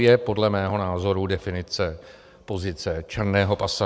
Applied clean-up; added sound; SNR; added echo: none; none; none; none.